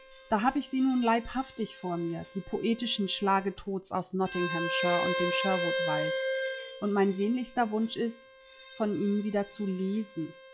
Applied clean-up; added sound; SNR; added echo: classical method log-MMSE.